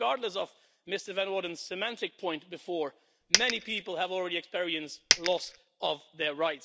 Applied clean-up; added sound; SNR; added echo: none; Coin (dropping); -4 dB; none.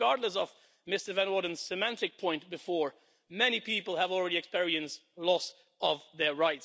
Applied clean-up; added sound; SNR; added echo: none; none; none; none.